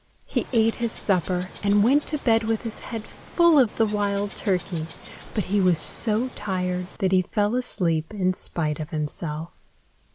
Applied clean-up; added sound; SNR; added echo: none; Water / Bird; 18 dB; none.